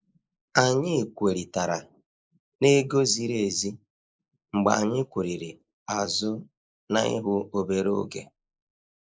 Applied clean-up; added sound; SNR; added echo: neural mask model Resemble Enhance denoiser.